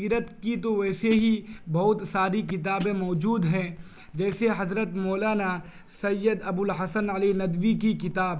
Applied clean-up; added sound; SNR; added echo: none; Hi-hat; 16 dB; none.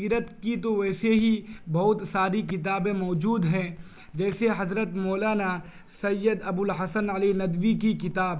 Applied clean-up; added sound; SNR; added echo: none; none; none; none.